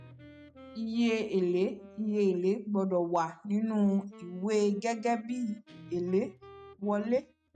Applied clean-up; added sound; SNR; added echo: neural mask model RNNoise.